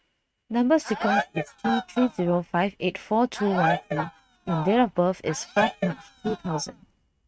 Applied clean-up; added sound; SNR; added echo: neural mask model RNNoise.